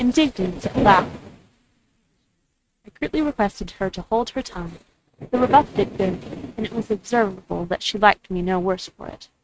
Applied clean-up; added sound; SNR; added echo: neural mask model RNNoise.